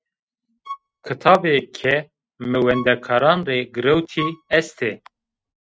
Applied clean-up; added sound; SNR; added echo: neural mask model RNNoise.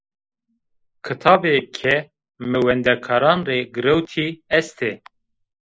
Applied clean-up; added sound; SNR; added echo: neural mask model Resemble Enhance denoiser.